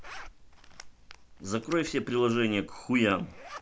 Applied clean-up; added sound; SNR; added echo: none; Zipper (clothing); 17 dB; none.